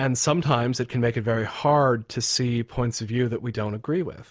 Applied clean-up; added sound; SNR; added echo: none; none; none; none.